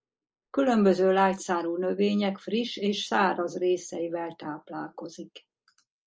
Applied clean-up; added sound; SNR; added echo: neural mask model Resemble Enhance denoiser.